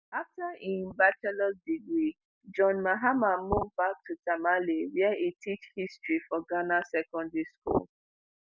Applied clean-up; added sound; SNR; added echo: none; none; none; none.